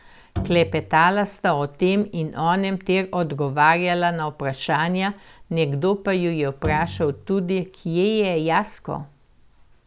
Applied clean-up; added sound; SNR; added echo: none; Bowed string instrument; 11 dB; none.